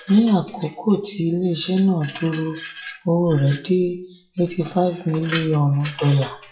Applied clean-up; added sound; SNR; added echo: classical method WPE with log-MMSE.